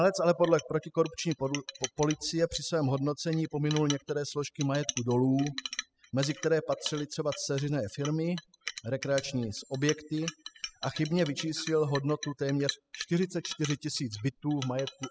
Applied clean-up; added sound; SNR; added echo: classical method spectral subtraction.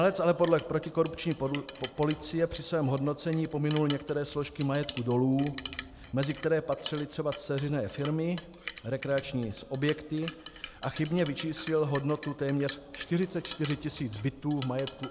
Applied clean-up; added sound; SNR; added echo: none; Chink, clink; 13 dB; none.